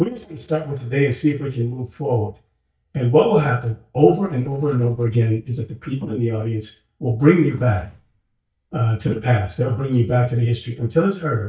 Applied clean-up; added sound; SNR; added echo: neural mask model DeepFilterNet 3.